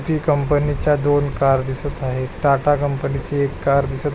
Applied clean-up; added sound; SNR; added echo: none; none; none; none.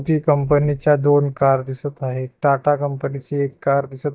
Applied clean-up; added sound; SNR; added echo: neural mask model DeepFilterNet 3.